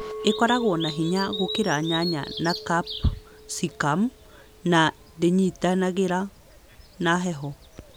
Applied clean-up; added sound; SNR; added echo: none; Chink, clink + Bird vocalization, bird call, bird song; 12 dB; none.